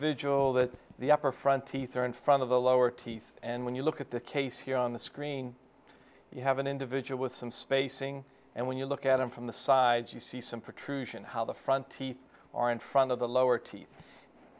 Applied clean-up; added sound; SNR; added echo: none; none; none; none.